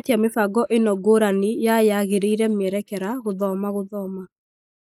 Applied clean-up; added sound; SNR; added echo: neural mask model Resemble Enhance denoiser.